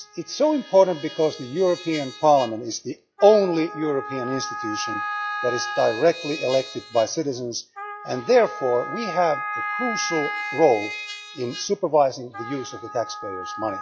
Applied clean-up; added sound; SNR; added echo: classical method log-MMSE.